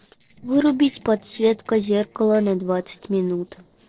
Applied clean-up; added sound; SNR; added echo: neural separator model SepFormer DNS4.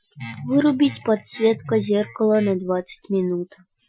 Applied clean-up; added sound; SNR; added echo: classical method Wiener filter.